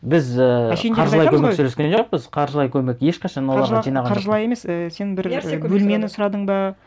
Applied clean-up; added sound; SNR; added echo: none; none; none; none.